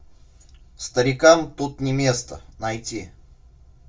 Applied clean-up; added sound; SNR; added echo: none; none; none; reverberation time 0.2 s.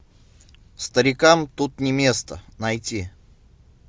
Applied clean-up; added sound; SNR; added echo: none; none; none; none.